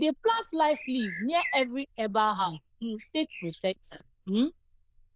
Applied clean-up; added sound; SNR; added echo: neural diffusion model UNIVERSE++.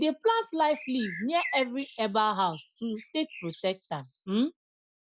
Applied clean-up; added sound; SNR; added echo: none; Bird; 13 dB; none.